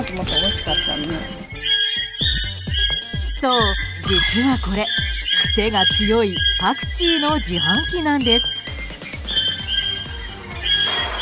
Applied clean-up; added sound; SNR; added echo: none; Bird; -2 dB; none.